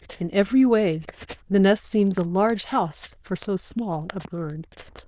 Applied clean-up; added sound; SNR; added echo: neural diffusion model UNIVERSE++.